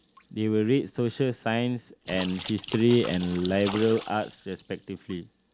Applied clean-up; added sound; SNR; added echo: none; Splash, splatter; 16 dB; none.